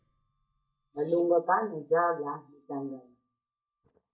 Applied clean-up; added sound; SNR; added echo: neural mask model DeepFilterNet 3.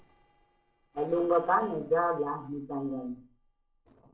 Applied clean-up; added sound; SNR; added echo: neural separator model SepFormer DNS4.